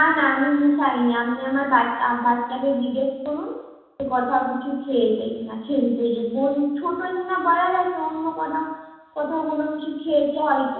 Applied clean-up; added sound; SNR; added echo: none; none; none; reverberation time 1.1 s.